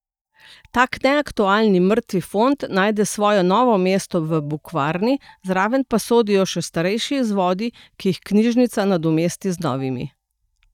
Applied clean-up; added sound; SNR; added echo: neural mask model DeepFilterNet 3.